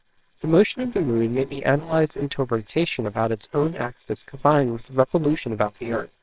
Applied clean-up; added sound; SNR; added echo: neural separator model SepFormer WHAMR!.